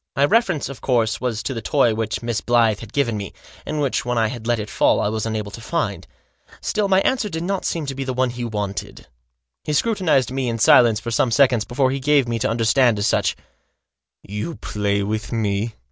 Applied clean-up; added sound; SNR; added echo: none; none; none; none.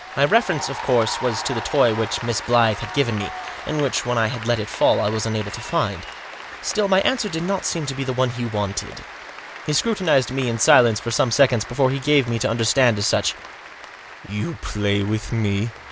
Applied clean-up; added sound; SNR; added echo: none; Applause / Cheering; 13 dB; none.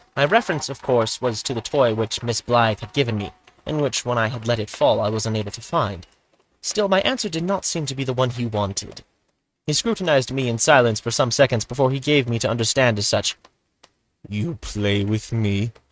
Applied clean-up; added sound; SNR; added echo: neural mask model RNNoise.